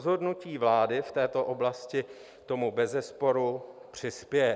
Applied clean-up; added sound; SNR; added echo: none; none; none; none.